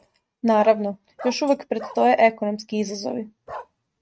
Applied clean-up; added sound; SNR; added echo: neural mask model RNNoise.